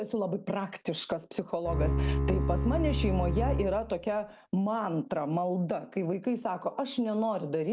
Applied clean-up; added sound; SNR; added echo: none; Bowed string instrument; -1 dB; none.